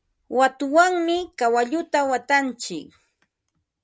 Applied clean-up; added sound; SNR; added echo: none; none; none; none.